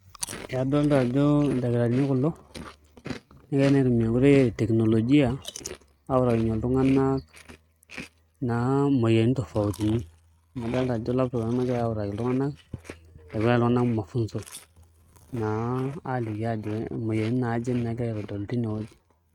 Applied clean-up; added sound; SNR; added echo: neural mask model RNNoise.